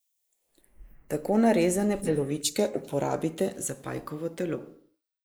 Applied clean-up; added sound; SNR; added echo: neural mask model Resemble Enhance denoiser.